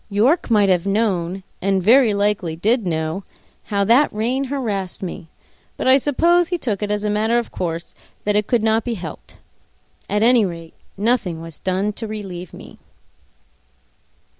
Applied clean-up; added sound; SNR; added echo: none; none; none; none.